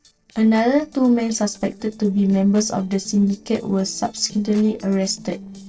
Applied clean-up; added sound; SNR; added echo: neural separator model SepFormer DNS4.